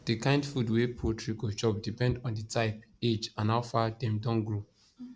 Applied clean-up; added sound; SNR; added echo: none; none; none; none.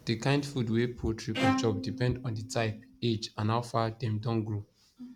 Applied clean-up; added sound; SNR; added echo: none; Bowed string instrument; 5 dB; none.